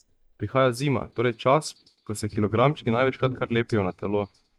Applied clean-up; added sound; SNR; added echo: neural mask model DeepFilterNet 3.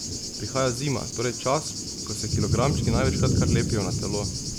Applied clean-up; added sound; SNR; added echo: none; Thunder / Cricket; -2 dB; none.